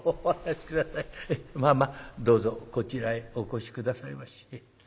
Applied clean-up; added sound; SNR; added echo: none; Bird vocalization, bird call, bird song; 20 dB; none.